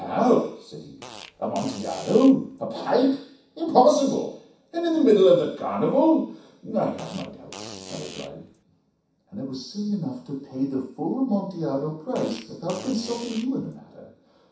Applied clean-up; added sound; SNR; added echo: none; Fart; 17 dB; reverberation time 0.7 s.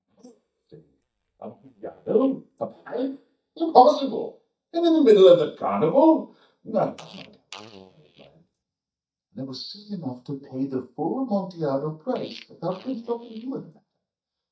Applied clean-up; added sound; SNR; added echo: neural mask model DeepFilterNet 3.